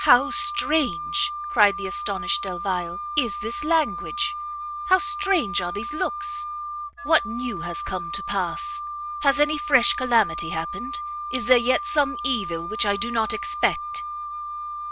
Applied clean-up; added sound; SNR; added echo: none; Wind instrument, woodwind instrument; 6 dB; none.